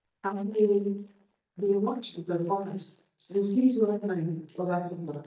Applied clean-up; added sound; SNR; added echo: neural mask model DeepFilterNet 3.